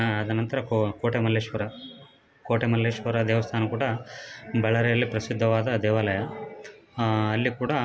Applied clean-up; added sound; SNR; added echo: none; none; none; none.